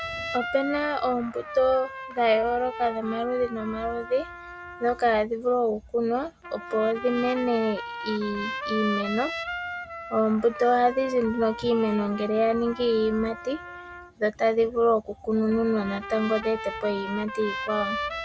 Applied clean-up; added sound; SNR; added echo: none; Trumpet; 10 dB; none.